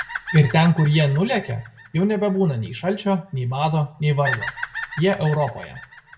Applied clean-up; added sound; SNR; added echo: none; Bird vocalization, bird call, bird song; 14 dB; reverberation time 0.4 s.